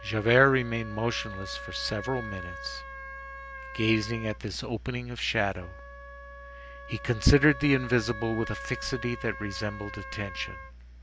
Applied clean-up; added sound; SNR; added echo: none; Wind instrument, woodwind instrument; 13 dB; none.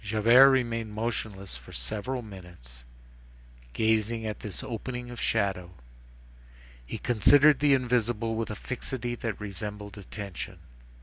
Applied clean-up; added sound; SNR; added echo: none; none; none; none.